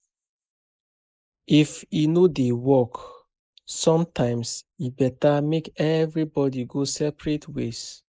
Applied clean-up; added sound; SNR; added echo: neural mask model Resemble Enhance denoiser.